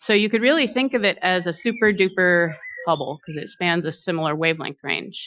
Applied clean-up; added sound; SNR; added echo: classical method Wiener filter.